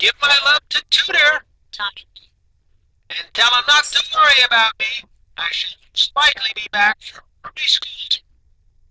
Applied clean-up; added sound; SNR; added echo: neural diffusion model UNIVERSE++.